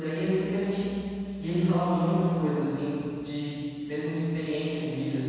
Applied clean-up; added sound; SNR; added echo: none; none; none; reverberation time 2.1 s.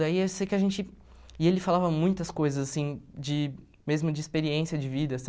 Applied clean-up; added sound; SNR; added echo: none; none; none; none.